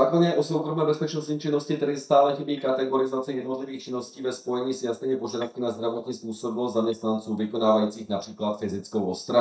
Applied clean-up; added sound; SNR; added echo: neural mask model DeepFilterNet 3.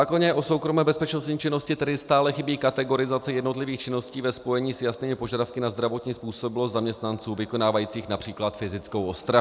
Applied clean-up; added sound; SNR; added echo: none; none; none; none.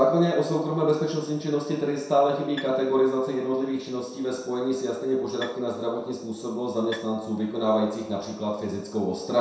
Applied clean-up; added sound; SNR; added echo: none; Bowed string instrument; 18 dB; reverberation time 0.7 s.